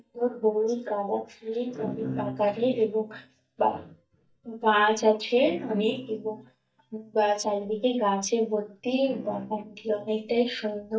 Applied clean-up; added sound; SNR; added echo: neural mask model DeepFilterNet 3.